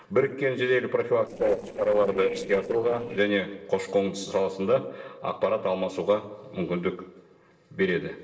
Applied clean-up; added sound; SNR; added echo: neural separator model SepFormer DNS4.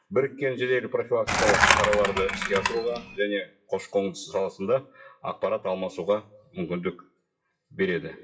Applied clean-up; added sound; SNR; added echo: classical method WPE with log-MMSE.